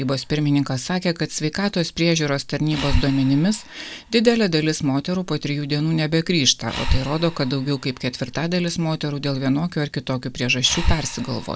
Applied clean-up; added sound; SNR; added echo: none; Breathing; 8 dB; none.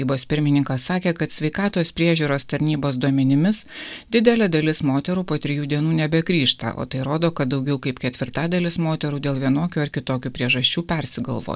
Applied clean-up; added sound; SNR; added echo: none; none; none; none.